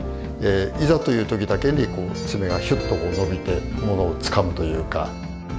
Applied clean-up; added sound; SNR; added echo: none; none; none; none.